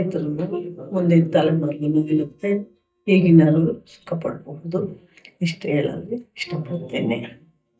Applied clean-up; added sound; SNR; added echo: neural mask model DeepFilterNet 3.